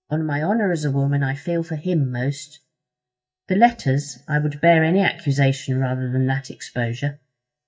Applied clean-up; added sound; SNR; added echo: neural mask model DeepFilterNet 3.